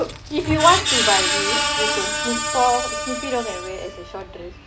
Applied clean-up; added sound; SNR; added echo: none; Screech; 0 dB; none.